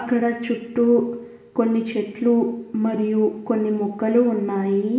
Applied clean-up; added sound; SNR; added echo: none; none; none; reverberation time 0.8 s.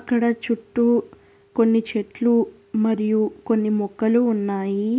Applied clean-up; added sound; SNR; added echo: none; none; none; none.